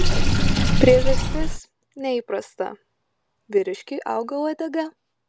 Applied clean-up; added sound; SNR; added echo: none; Sink (filling or washing) / Water; -3 dB; none.